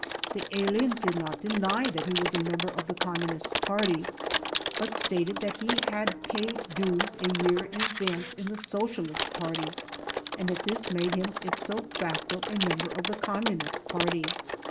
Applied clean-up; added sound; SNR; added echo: none; Typing; 1 dB; reverberation time 0.4 s.